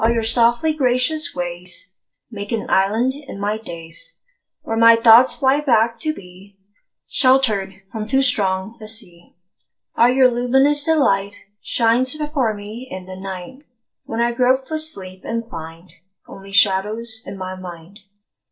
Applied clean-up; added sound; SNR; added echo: neural separator model SepFormer DNS4.